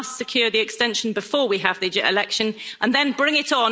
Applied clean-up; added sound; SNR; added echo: none; none; none; none.